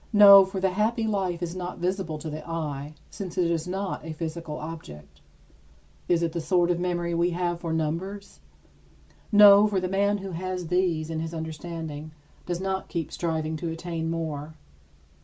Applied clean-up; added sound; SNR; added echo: none; none; none; none.